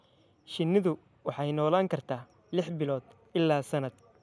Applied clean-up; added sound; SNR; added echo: none; none; none; none.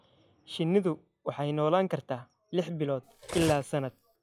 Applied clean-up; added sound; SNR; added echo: classical method log-MMSE.